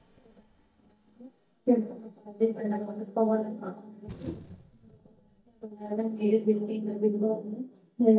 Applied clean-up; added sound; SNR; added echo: neural mask model DeepFilterNet 3.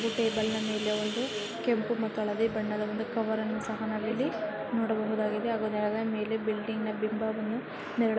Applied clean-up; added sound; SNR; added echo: none; none; none; none.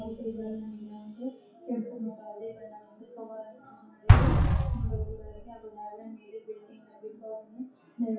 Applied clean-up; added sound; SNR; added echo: classical method WPE with log-MMSE.